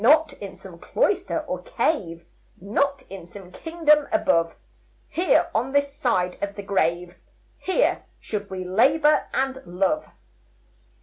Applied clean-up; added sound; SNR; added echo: none; none; none; none.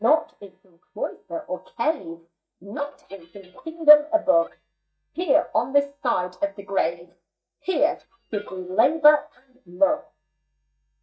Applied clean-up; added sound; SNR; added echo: neural mask model DeepFilterNet 3.